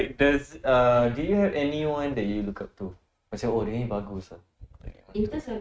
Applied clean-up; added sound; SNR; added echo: neural mask model RNNoise.